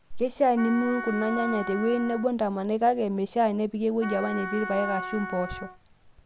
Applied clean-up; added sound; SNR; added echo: none; Wind instrument, woodwind instrument; 9 dB; none.